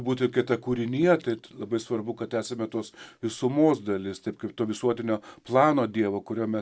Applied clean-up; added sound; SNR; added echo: none; none; none; none.